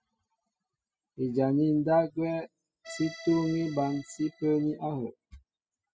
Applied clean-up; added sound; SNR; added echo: classical method spectral subtraction.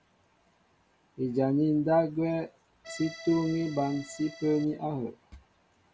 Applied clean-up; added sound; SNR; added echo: none; Accordion; 15 dB; none.